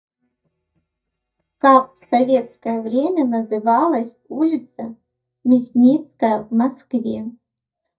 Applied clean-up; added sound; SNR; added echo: neural mask model DeepFilterNet 3.